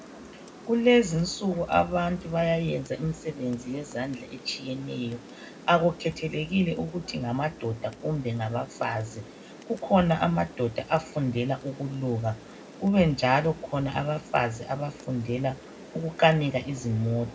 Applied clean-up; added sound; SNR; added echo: none; Rain; 18 dB; reverberation time 0.3 s.